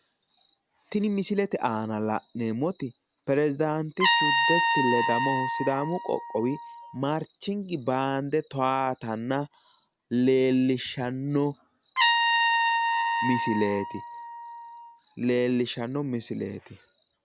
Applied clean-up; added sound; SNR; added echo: none; Trumpet; 2 dB; none.